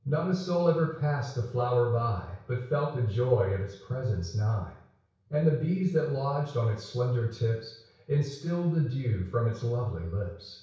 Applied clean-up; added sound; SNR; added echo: none; none; none; reverberation time 0.6 s.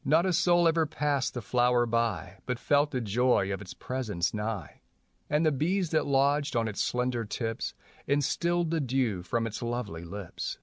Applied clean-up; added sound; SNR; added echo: none; none; none; none.